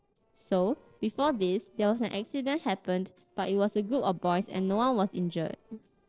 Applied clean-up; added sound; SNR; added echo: neural separator model SepFormer DNS4.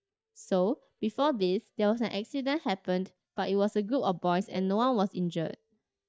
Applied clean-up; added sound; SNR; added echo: neural mask model DeepFilterNet 3.